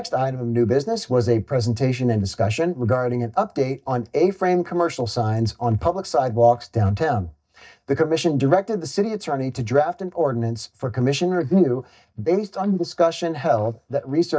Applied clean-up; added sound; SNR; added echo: neural mask model DeepFilterNet 3.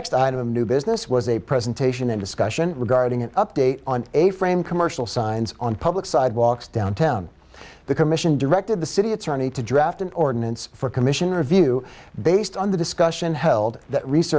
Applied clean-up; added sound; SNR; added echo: none; none; none; none.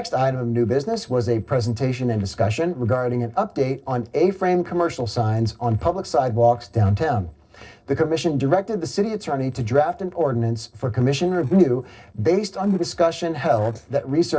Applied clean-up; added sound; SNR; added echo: neural separator model SepFormer DNS4.